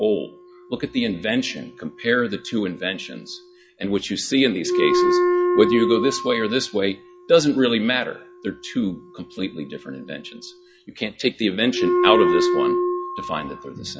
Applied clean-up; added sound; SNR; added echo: classical method log-MMSE.